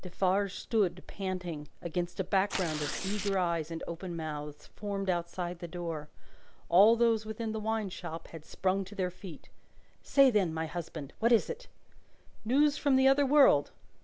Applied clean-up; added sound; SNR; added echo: none; Tearing; 10 dB; none.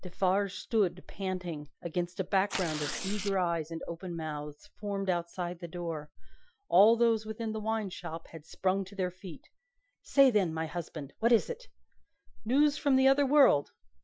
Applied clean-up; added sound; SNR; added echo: classical method Wiener filter.